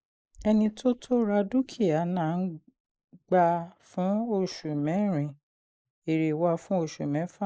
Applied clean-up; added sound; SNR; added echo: neural mask model Resemble Enhance denoiser.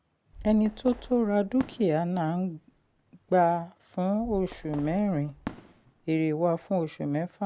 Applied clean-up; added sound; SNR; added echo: none; Fireworks; 18 dB; none.